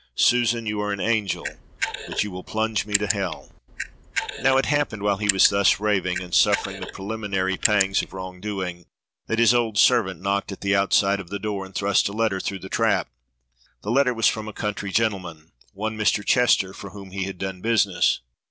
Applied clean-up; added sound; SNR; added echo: none; Camera; 7 dB; none.